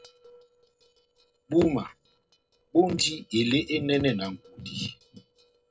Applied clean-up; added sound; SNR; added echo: neural separator model SepFormer DNS4.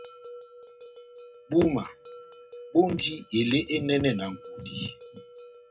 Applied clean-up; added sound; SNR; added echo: none; Bell; 18 dB; reverberation time 0.2 s.